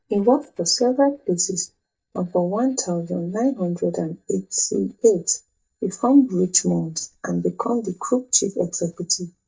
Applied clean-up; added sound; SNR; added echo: neural mask model DeepFilterNet 3.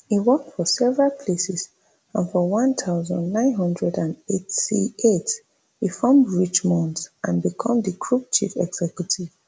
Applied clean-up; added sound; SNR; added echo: none; none; none; none.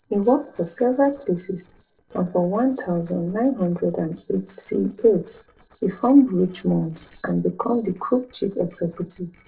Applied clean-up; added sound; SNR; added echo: neural separator model SepFormer DNS4.